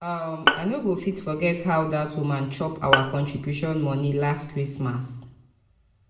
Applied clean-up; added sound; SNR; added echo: none; Bowed string instrument; 3 dB; reverberation time 0.6 s.